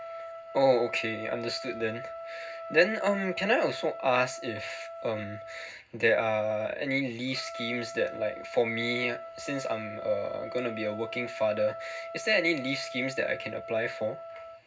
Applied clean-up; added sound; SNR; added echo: none; Trumpet; 11 dB; reverberation time 0.4 s.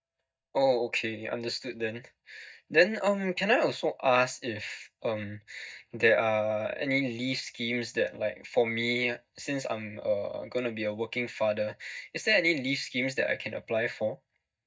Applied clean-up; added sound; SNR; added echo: neural mask model DeepFilterNet 3.